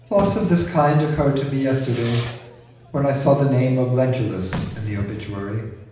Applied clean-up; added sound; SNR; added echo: none; Fireworks; 14 dB; reverberation time 0.9 s.